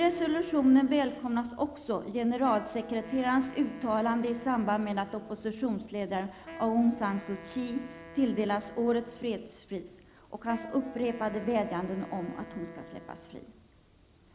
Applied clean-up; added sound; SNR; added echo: none; Wind instrument, woodwind instrument; 18 dB; none.